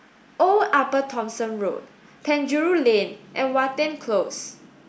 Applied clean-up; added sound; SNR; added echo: none; none; none; none.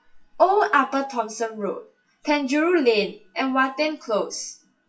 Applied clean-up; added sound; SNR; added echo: classical method WPE with log-MMSE.